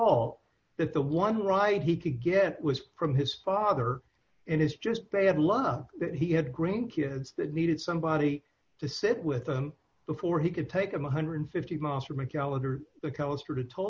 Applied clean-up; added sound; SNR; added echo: none; none; none; none.